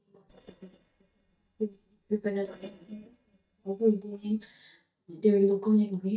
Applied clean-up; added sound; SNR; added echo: neural mask model DeepFilterNet 3.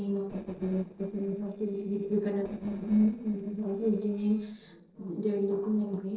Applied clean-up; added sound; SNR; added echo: neural separator model SepFormer DNS4.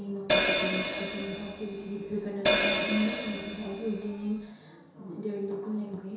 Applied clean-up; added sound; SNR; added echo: none; Hi-hat; -3 dB; reverberation time 0.7 s.